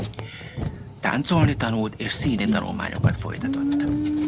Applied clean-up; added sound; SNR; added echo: none; Car; -1 dB; none.